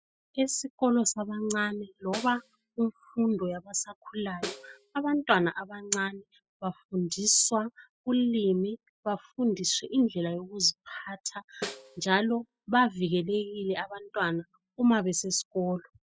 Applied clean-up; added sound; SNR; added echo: classical method spectral subtraction.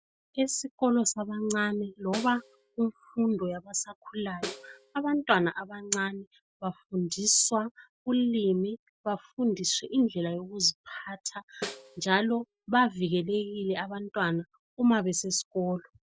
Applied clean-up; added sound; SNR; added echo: none; Snare drum; 14 dB; none.